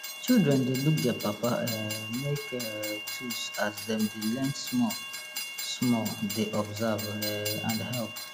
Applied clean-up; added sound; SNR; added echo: none; Train; 8 dB; none.